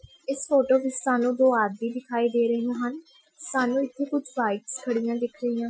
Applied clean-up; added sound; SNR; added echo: classical method Wiener filter.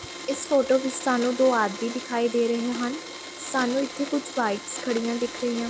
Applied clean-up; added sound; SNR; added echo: none; Domestic sounds, home sounds; 12 dB; none.